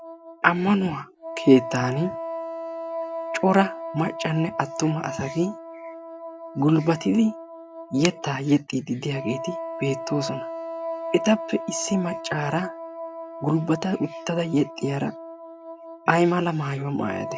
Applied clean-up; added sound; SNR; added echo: none; Wind instrument, woodwind instrument; 10 dB; none.